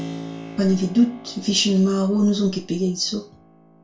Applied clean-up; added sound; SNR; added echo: none; Keyboard (musical); 17 dB; reverberation time 0.3 s.